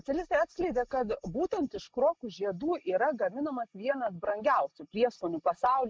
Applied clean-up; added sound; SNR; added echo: neural mask model Resemble Enhance denoiser.